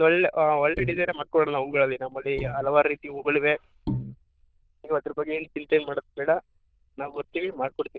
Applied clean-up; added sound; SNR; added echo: neural diffusion model UNIVERSE++.